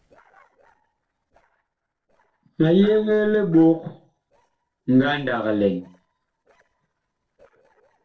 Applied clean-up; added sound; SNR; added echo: neural separator model SepFormer DNS4.